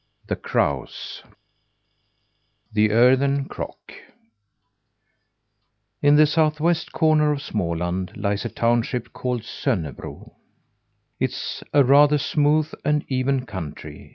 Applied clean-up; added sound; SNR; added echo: none; none; none; none.